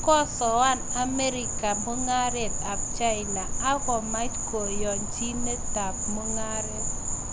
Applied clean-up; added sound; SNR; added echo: none; Insect; 1 dB; none.